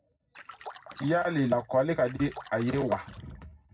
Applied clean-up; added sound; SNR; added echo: none; Splash, splatter; 18 dB; reverberation time 0.4 s.